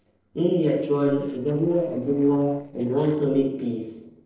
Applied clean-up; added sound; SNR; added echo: neural separator model SepFormer DNS4.